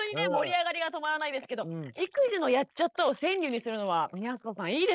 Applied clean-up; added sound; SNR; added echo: neural mask model Resemble Enhance denoiser.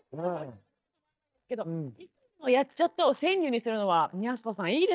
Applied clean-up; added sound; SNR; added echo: neural mask model DeepFilterNet 3.